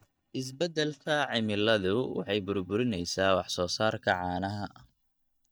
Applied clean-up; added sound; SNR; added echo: neural mask model DeepFilterNet 3.